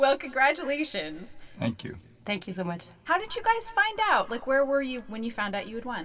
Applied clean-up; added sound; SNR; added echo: none; none; none; reverberation time 2.8 s.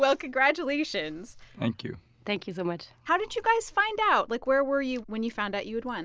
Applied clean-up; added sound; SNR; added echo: none; none; none; none.